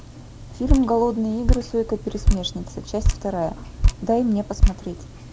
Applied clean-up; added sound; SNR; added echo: none; Drip; -2 dB; none.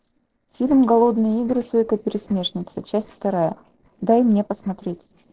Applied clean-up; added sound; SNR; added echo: neural separator model SepFormer DNS4.